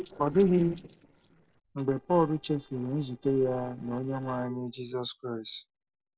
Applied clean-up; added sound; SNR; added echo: neural separator model SepFormer DNS4.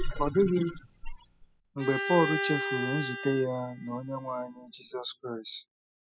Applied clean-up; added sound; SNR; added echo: classical method spectral subtraction.